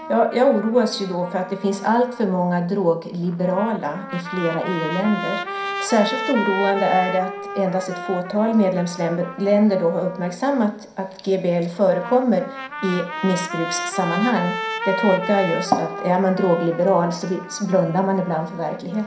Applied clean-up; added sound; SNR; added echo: none; Trumpet; 10 dB; reverberation time 0.5 s.